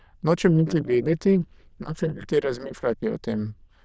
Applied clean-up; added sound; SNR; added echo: neural diffusion model UNIVERSE++.